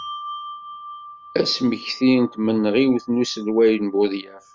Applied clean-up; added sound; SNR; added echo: none; Bell; 17 dB; none.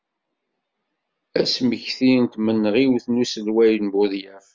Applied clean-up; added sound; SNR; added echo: none; none; none; none.